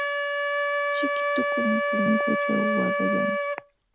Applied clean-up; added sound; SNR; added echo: none; Wind instrument, woodwind instrument; -4 dB; none.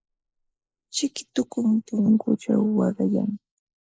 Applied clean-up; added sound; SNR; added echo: neural mask model Resemble Enhance denoiser.